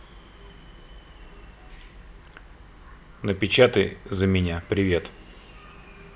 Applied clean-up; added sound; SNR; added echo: none; none; none; none.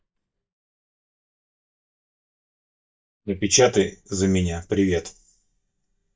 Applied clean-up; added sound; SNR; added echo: neural mask model DeepFilterNet 3.